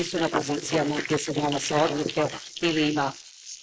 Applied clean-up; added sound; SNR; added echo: neural mask model Resemble Enhance denoiser.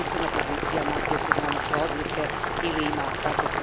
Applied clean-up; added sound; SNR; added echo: none; Boiling; -4 dB; none.